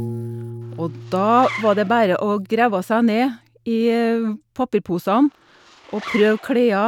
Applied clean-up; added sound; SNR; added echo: none; Zipper (clothing) + Piano; 15 dB; none.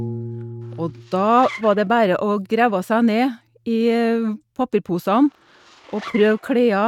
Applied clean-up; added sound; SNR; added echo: neural mask model RNNoise.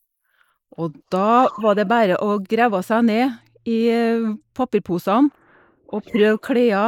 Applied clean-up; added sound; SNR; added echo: neural mask model Resemble Enhance denoiser.